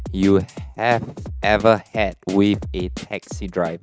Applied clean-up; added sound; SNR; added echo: neural mask model RNNoise.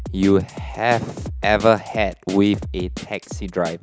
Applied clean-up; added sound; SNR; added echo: none; Drum kit; 12 dB; none.